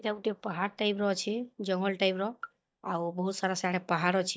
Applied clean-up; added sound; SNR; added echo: neural mask model DeepFilterNet 3.